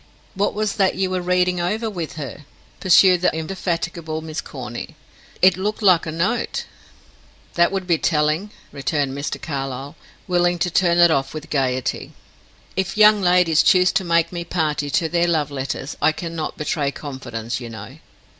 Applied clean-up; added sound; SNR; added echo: none; none; none; none.